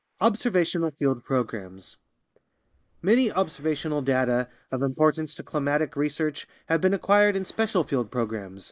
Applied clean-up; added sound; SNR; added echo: neural mask model Resemble Enhance denoiser.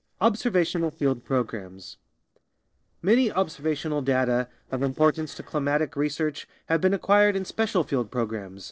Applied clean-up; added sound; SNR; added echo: neural separator model SepFormer DNS4.